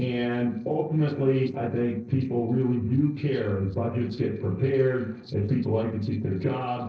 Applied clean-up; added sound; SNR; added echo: neural separator model SepFormer DNS4.